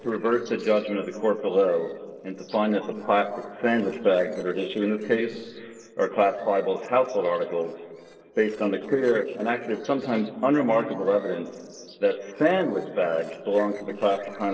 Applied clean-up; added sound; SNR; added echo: neural separator model SepFormer DNS4.